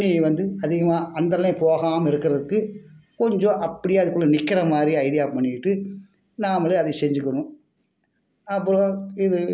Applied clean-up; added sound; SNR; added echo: none; none; none; none.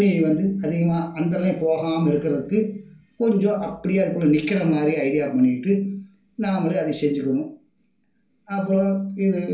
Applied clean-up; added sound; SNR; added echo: none; none; none; reverberation time 0.3 s.